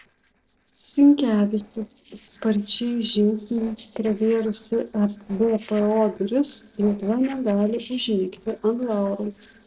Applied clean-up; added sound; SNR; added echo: neural separator model SepFormer DNS4.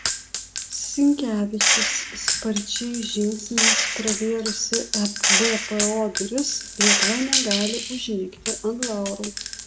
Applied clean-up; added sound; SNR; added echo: none; Gunshot, gunfire; -1 dB; reverberation time 1.5 s.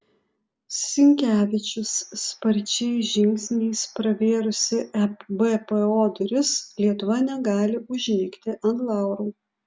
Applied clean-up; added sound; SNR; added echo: none; none; none; none.